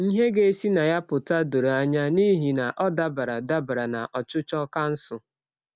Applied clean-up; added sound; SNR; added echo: none; none; none; none.